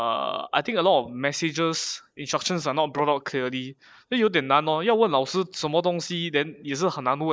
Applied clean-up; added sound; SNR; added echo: neural mask model Resemble Enhance denoiser.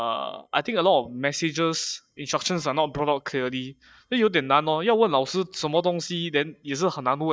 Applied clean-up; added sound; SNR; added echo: neural mask model DeepFilterNet 3.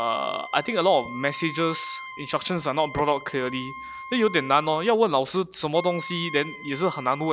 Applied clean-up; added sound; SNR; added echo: none; Wind instrument, woodwind instrument; 14 dB; none.